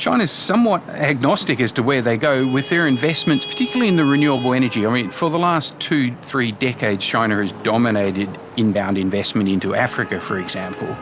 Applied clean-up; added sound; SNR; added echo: none; Traffic noise, roadway noise / Vehicle horn, car horn, honking; 15 dB; none.